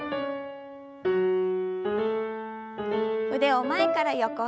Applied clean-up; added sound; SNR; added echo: none; none; none; none.